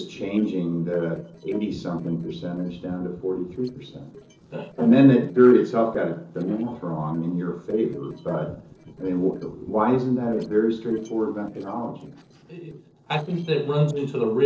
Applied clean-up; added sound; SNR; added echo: neural separator model SepFormer DNS4.